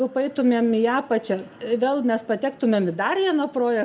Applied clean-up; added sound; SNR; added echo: none; none; none; reverberation time 0.3 s.